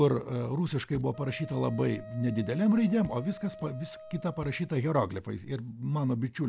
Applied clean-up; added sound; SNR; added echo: none; Wind instrument, woodwind instrument + Raindrop / Drip; 18 dB; none.